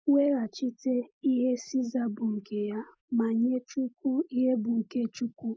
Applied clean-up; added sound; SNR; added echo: neural mask model Resemble Enhance denoiser.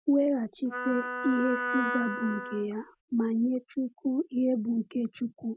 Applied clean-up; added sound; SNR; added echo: none; Wind instrument, woodwind instrument; 5 dB; none.